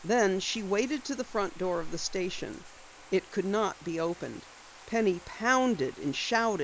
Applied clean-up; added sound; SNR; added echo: none; Bathtub (filling or washing); 16 dB; none.